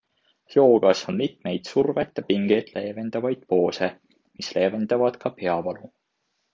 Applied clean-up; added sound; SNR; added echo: none; none; none; none.